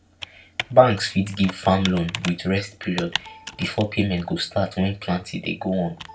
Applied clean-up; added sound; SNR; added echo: none; Computer keyboard; 14 dB; reverberation time 0.2 s.